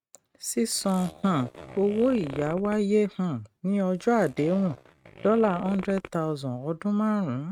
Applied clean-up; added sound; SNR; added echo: neural mask model RNNoise.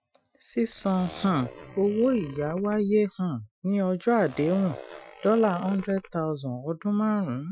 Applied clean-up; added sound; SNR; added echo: classical method Wiener filter.